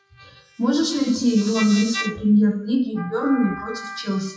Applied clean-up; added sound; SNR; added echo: classical method WPE with log-MMSE.